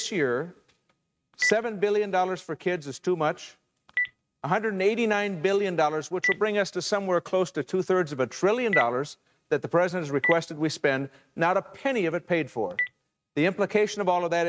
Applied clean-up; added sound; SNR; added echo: neural mask model RNNoise.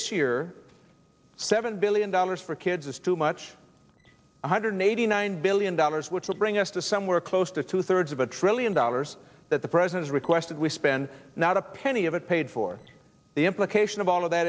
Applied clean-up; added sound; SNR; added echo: neural separator model SepFormer DNS4.